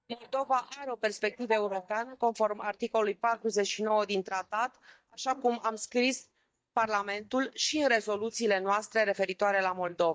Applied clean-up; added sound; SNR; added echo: neural mask model DeepFilterNet 3.